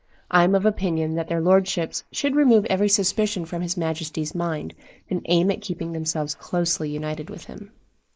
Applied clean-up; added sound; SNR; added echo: neural mask model Resemble Enhance denoiser.